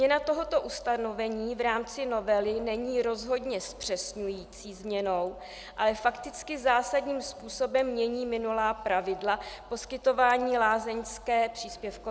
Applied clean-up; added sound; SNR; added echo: none; none; none; none.